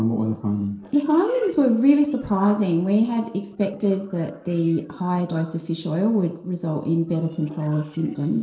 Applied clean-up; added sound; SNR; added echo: neural separator model SepFormer DNS4.